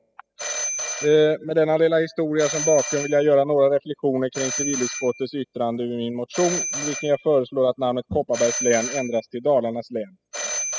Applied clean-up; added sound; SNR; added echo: classical method spectral subtraction.